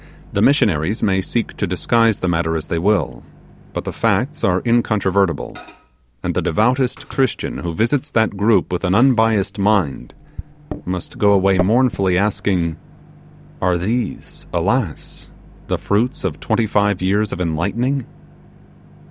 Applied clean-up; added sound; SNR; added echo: none; Microwave oven; 18 dB; none.